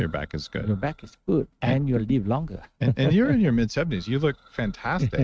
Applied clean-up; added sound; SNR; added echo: neural mask model RNNoise.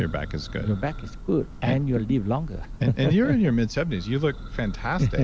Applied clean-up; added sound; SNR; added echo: none; Church bell; 12 dB; none.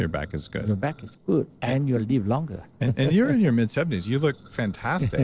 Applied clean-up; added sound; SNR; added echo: neural separator model SepFormer DNS4.